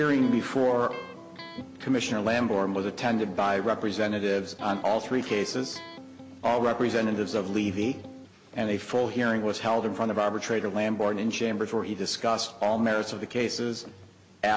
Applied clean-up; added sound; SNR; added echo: none; Electric guitar; 16 dB; none.